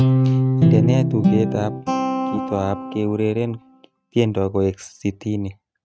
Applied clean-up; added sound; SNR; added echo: neural mask model RNNoise.